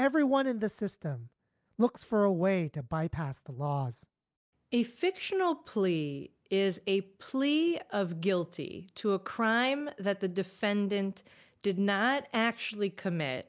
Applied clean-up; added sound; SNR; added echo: none; none; none; none.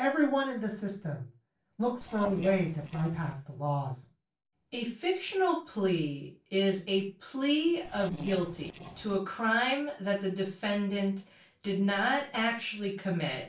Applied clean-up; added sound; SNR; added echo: neural separator model SepFormer DNS4.